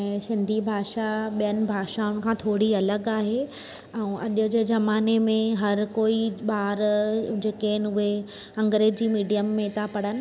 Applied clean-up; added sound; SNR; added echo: none; none; none; none.